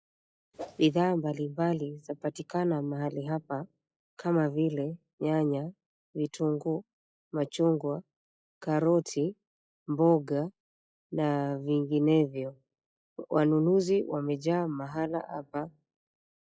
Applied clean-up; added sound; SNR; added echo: classical method log-MMSE.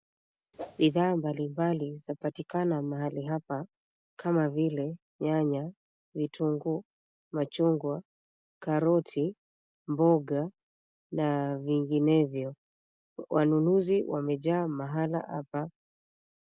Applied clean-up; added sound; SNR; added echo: none; Whoosh, swoosh, swish; 15 dB; none.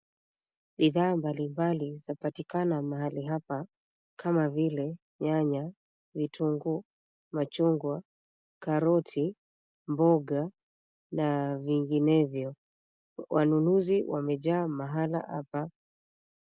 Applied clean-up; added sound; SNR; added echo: none; none; none; none.